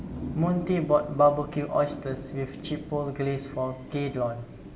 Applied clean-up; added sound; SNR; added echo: none; Thunder / Rain; 12 dB; reverberation time 2.9 s.